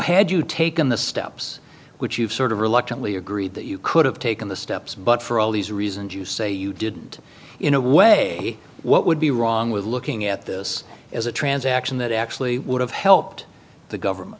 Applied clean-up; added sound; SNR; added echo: none; none; none; none.